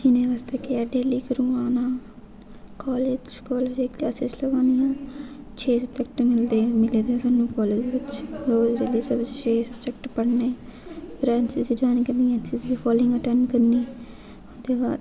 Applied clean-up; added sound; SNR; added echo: none; none; none; none.